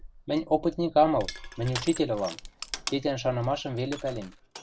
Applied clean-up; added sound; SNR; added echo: none; Crushing; 13 dB; none.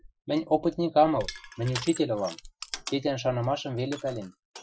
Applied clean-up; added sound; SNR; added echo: classical method Wiener filter.